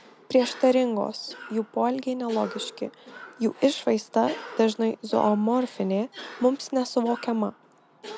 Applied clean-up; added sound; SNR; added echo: none; Cough; 18 dB; none.